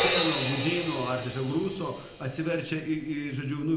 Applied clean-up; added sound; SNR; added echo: none; Crash cymbal; 4 dB; reverberation time 0.7 s.